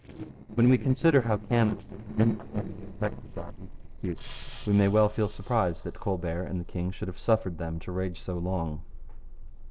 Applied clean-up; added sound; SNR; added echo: neural separator model SepFormer DNS4.